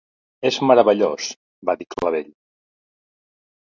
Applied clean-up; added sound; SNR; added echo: none; none; none; none.